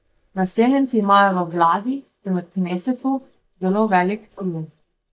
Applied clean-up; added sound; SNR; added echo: neural mask model DeepFilterNet 3.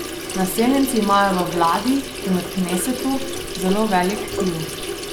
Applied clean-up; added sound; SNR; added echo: none; Sink (filling or washing) / Water tap, faucet; 6 dB; none.